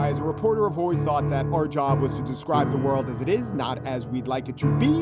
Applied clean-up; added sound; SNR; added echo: none; Piano; 2 dB; none.